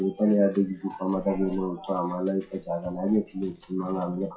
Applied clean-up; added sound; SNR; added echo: classical method WPE with log-MMSE.